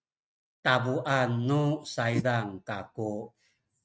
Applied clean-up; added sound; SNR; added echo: neural mask model RNNoise.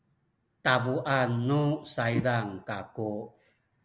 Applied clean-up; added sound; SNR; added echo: none; Whoosh, swoosh, swish; 3 dB; none.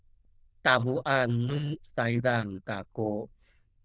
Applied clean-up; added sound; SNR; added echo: neural diffusion model UNIVERSE++.